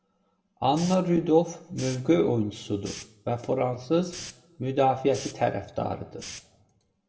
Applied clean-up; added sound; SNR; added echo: none; Hiss; 19 dB; reverberation time 1.0 s.